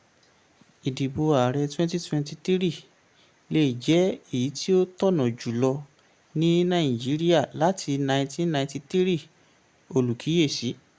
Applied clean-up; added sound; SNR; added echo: none; none; none; none.